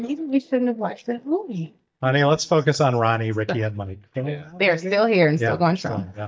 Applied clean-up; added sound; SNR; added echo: neural mask model DeepFilterNet 3.